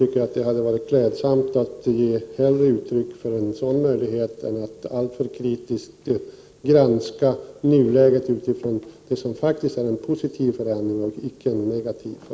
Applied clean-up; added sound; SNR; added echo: none; none; none; none.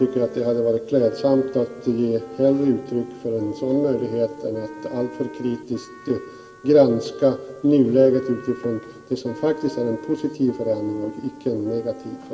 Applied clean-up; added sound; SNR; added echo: none; Wind instrument, woodwind instrument; 19 dB; reverberation time 1.8 s.